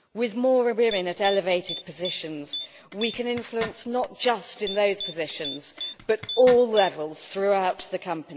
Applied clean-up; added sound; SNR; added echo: none; Typing + Zipper (clothing); 12 dB; none.